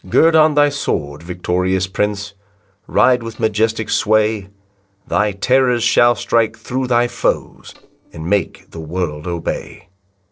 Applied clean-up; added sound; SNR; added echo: neural separator model SepFormer DNS4.